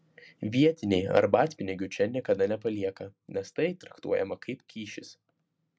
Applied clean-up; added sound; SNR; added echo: none; none; none; none.